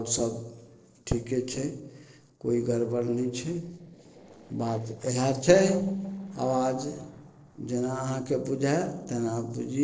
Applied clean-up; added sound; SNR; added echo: neural separator model SepFormer DNS4.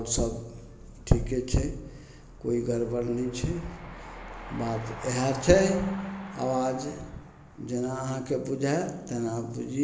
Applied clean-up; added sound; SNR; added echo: none; Train; 18 dB; reverberation time 0.6 s.